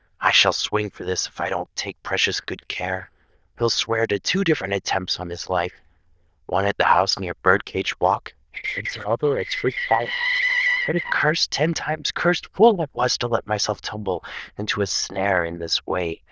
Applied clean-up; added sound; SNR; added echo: neural diffusion model UNIVERSE++.